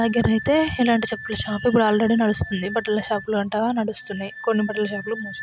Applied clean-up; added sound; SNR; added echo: none; Wind instrument, woodwind instrument; 14 dB; none.